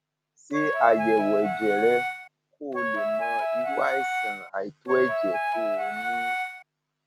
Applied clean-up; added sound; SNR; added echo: none; Wind instrument, woodwind instrument; -1 dB; none.